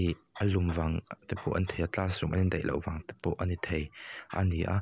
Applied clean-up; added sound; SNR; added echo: none; none; none; none.